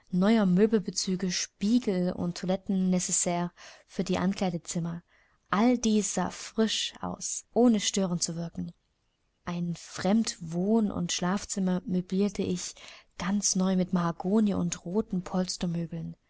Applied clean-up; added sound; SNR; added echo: none; none; none; none.